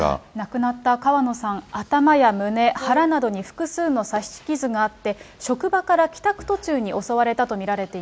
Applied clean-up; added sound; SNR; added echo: none; Brass instrument; 16 dB; none.